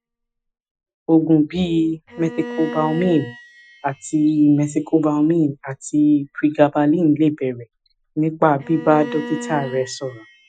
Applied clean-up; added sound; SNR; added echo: classical method Wiener filter.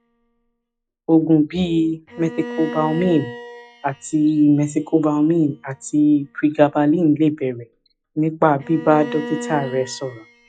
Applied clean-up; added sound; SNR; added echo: classical method log-MMSE.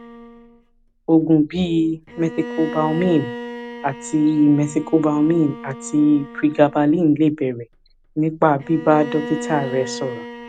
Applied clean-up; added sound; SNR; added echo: none; Bowed string instrument; 14 dB; none.